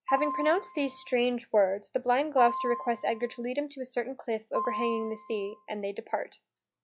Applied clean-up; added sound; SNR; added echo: classical method log-MMSE.